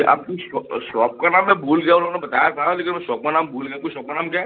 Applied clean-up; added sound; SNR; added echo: none; none; none; none.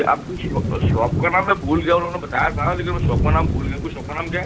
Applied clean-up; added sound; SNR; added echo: none; Thunder / Rain; 1 dB; none.